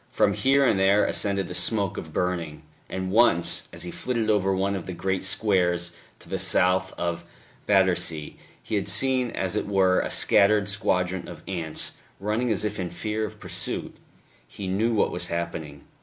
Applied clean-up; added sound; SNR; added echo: none; none; none; none.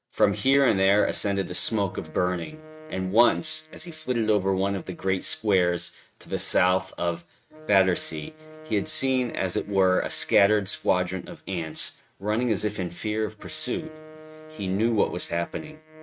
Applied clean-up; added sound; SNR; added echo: neural mask model RNNoise.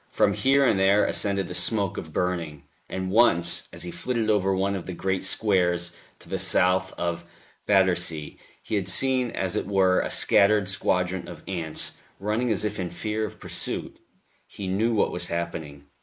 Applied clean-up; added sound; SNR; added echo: neural mask model Resemble Enhance denoiser.